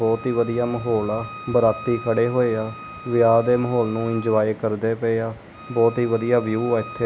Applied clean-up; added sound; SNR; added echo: none; Bowed string instrument; 17 dB; none.